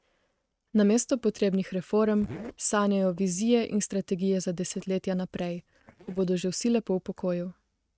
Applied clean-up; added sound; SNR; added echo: neural mask model RNNoise.